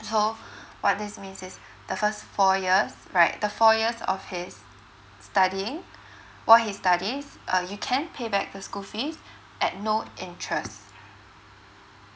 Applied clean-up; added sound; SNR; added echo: none; none; none; none.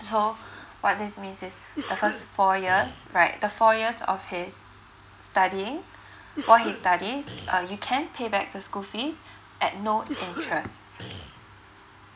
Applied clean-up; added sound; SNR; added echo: none; Cough; 12 dB; none.